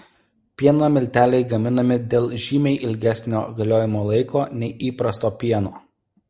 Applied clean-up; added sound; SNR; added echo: none; none; none; none.